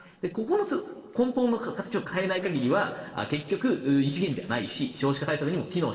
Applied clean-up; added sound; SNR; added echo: neural separator model SepFormer DNS4.